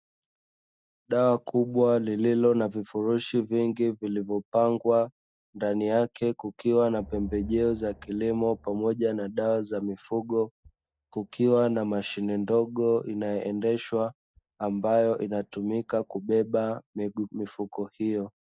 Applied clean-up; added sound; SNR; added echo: neural mask model DeepFilterNet 3.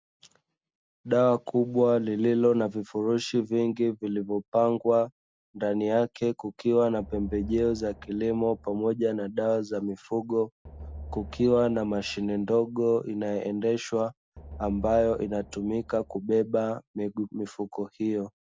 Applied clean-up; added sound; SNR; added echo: none; Drum; 16 dB; none.